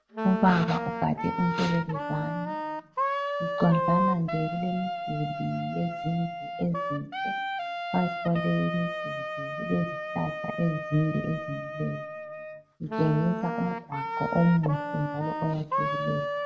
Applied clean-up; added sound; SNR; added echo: none; Wind instrument, woodwind instrument; 3 dB; reverberation time 0.4 s.